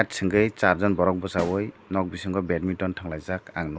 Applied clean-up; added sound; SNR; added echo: none; Snare drum; 18 dB; none.